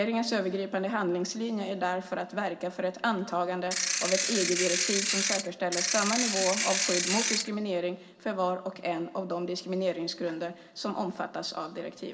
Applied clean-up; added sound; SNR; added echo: none; Ratchet, pawl / Percussion; -1 dB; reverberation time 1.1 s.